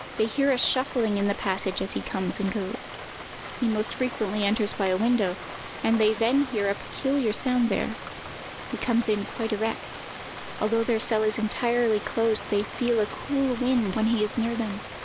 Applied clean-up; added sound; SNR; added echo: none; Rain; 11 dB; none.